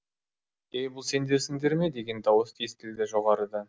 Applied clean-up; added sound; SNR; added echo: none; none; none; none.